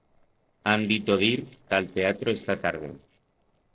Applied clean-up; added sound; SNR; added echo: neural separator model SepFormer DNS4.